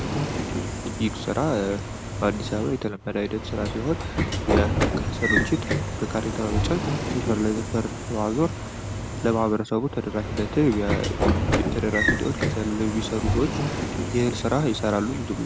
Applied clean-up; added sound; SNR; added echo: none; Sliding door / Train; 0 dB; none.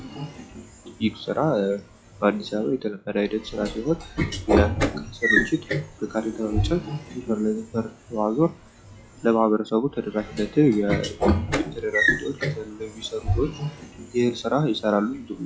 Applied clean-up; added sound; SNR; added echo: classical method log-MMSE.